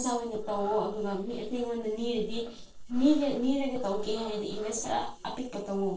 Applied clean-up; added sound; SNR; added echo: neural separator model SepFormer DNS4.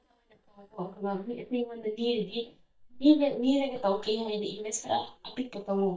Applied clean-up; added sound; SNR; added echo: neural mask model DeepFilterNet 3.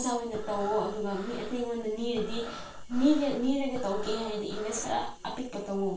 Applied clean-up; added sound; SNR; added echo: none; Breathing; 16 dB; reverberation time 0.3 s.